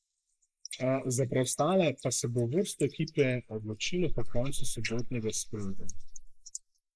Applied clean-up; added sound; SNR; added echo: neural mask model Resemble Enhance denoiser.